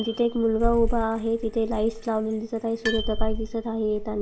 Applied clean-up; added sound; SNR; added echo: none; Bicycle bell; 4 dB; none.